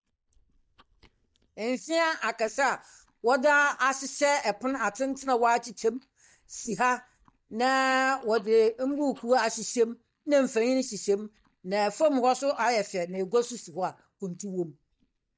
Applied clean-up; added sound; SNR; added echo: neural mask model DeepFilterNet 3.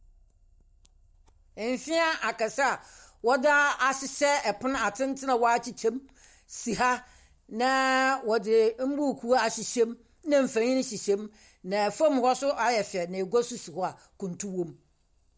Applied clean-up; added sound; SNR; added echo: none; none; none; none.